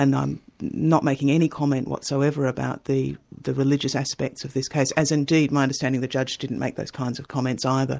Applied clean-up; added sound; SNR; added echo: none; none; none; none.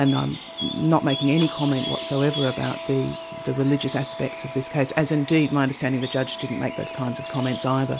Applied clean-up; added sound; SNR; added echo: none; Wind instrument, woodwind instrument + Bird; 10 dB; none.